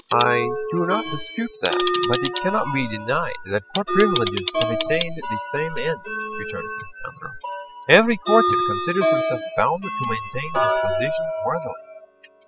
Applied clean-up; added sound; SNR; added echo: classical method spectral subtraction.